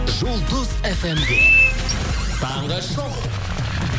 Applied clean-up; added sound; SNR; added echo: none; Chirp, tweet; -3 dB; none.